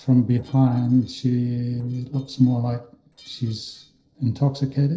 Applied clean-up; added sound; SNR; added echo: neural separator model SepFormer DNS4.